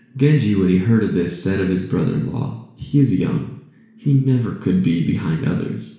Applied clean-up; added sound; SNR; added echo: none; none; none; reverberation time 0.7 s.